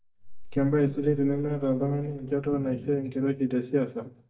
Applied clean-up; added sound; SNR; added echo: neural mask model DeepFilterNet 3.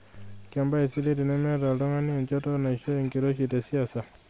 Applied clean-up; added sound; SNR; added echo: none; none; none; none.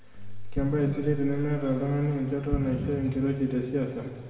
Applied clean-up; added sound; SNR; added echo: none; Explosion; 9 dB; reverberation time 2.1 s.